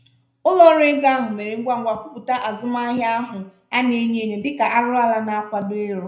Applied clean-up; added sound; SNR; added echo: none; none; none; reverberation time 0.5 s.